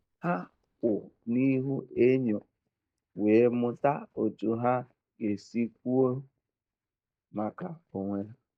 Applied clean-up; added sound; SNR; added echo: neural mask model DeepFilterNet 3.